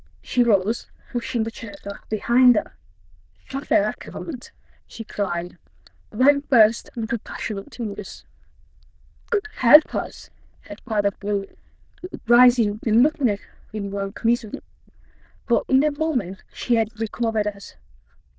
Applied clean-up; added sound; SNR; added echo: neural diffusion model UNIVERSE++.